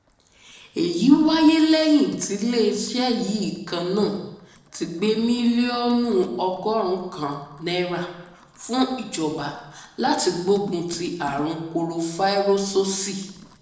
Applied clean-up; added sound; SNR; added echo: neural separator model SepFormer DNS4.